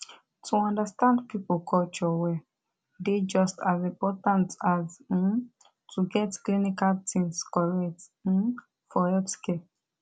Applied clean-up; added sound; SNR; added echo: none; none; none; none.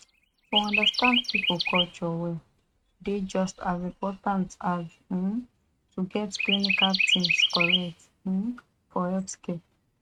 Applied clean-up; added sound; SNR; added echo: neural mask model RNNoise.